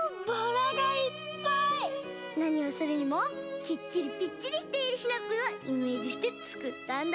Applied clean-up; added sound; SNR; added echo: none; none; none; none.